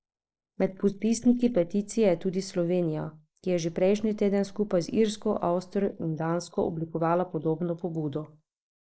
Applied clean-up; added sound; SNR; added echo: neural mask model Resemble Enhance denoiser.